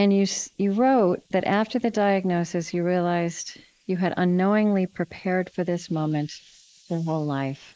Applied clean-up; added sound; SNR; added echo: neural mask model Resemble Enhance denoiser.